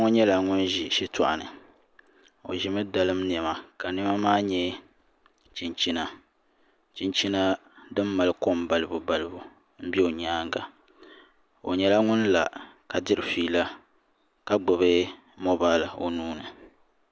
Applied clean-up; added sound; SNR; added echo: none; none; none; none.